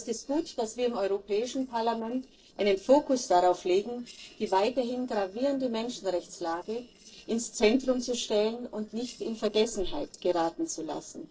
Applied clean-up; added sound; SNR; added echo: neural separator model SepFormer DNS4.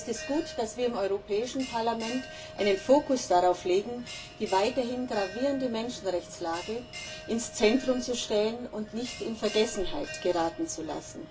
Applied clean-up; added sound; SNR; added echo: none; Bell; 14 dB; reverberation time 0.2 s.